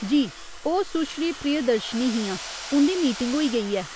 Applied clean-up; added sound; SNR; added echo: none; Domestic sounds, home sounds; 12 dB; none.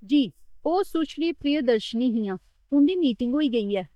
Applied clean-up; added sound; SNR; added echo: neural mask model DeepFilterNet 3.